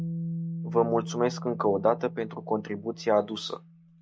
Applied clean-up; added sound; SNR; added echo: none; Bass guitar; 8 dB; none.